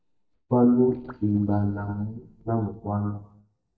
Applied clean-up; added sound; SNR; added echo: neural mask model DeepFilterNet 3.